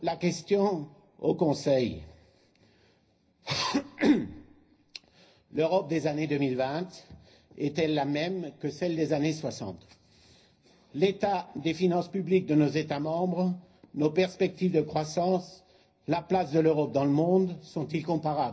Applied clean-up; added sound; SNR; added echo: none; none; none; reverberation time 0.5 s.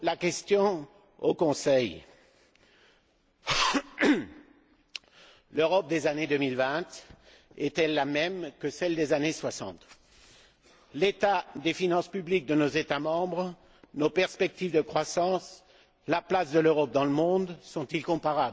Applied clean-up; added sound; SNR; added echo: none; none; none; none.